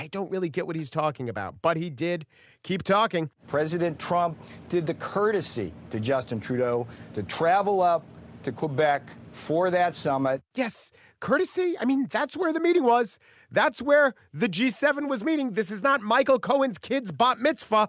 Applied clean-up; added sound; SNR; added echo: none; none; none; none.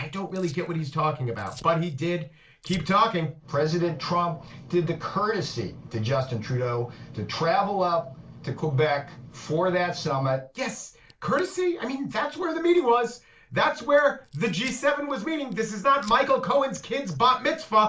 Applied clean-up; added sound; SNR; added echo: neural separator model SepFormer DNS4.